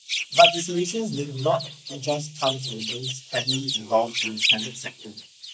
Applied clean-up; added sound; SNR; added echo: neural mask model Resemble Enhance denoiser.